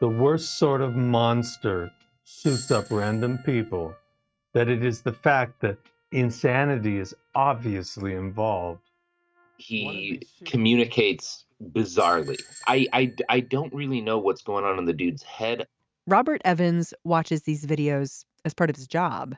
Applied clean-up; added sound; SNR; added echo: neural mask model RNNoise.